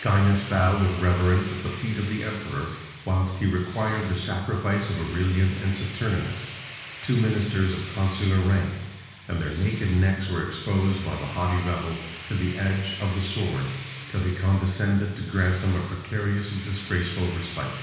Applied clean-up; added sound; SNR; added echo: none; Tools; 16 dB; reverberation time 1.1 s.